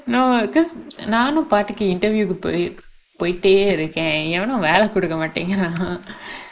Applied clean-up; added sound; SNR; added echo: neural mask model Resemble Enhance denoiser.